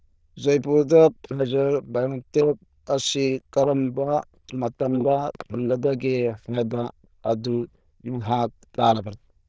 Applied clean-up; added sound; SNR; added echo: neural diffusion model UNIVERSE++.